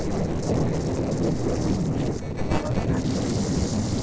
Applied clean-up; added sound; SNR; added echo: neural separator model SepFormer DNS4.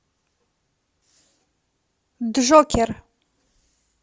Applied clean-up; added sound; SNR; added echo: none; none; none; none.